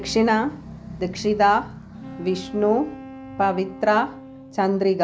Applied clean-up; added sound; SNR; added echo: none; Wind instrument, woodwind instrument; 18 dB; none.